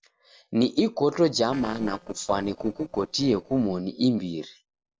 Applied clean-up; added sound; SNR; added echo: neural separator model SepFormer DNS4.